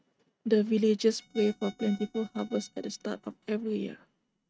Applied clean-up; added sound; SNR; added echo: neural mask model RNNoise.